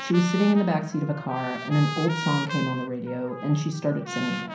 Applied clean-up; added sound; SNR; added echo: none; Trumpet; 10 dB; reverberation time 0.6 s.